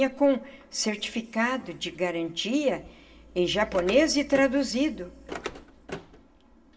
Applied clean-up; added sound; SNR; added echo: none; Car; 13 dB; reverberation time 1.5 s.